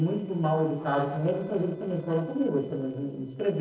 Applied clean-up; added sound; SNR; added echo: neural separator model SepFormer DNS4.